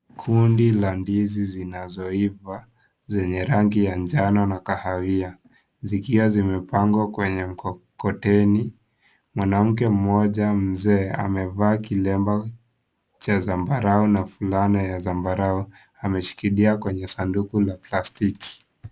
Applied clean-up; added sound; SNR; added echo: none; none; none; none.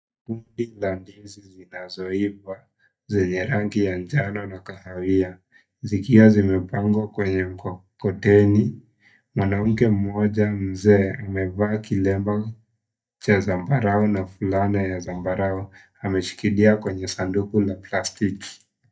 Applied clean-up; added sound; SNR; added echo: neural mask model DeepFilterNet 3.